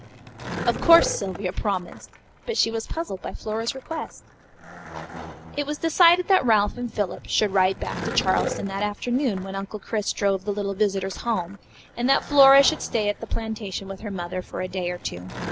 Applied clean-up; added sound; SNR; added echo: none; Skateboard; 12 dB; none.